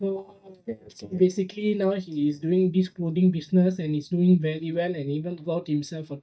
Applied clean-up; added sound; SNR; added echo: neural mask model DeepFilterNet 3.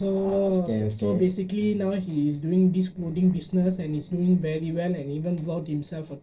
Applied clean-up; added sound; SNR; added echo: neural separator model SepFormer DNS4.